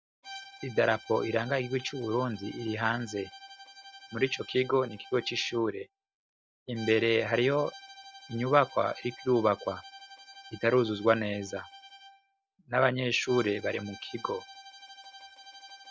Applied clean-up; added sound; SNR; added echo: none; Bowed string instrument; 19 dB; none.